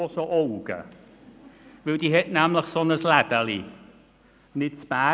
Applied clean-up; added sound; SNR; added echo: none; none; none; none.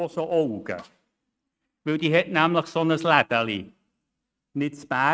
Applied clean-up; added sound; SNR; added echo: neural mask model RNNoise.